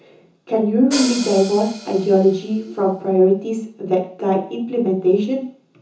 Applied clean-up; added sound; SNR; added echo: none; Hi-hat; 17 dB; reverberation time 0.6 s.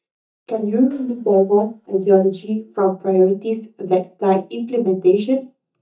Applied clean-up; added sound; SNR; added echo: neural mask model DeepFilterNet 3.